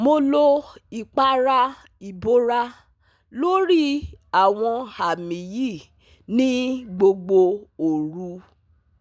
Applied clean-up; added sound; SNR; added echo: none; none; none; none.